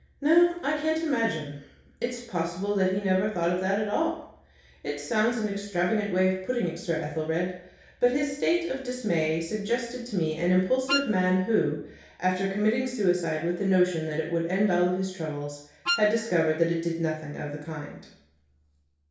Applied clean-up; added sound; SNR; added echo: none; Wind instrument, woodwind instrument; 5 dB; reverberation time 0.6 s.